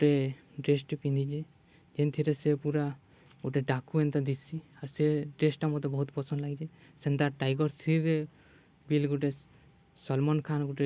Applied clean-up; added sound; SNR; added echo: none; none; none; none.